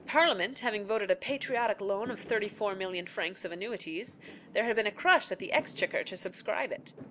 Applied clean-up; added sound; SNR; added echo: none; Fireworks; 20 dB; none.